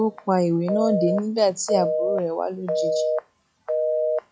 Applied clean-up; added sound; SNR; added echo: classical method log-MMSE.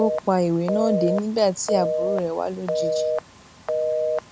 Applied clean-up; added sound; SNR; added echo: none; Telephone; 1 dB; none.